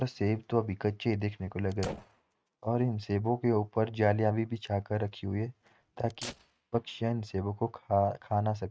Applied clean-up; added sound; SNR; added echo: neural mask model RNNoise.